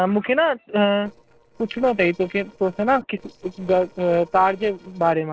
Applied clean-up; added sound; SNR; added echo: neural separator model SepFormer DNS4.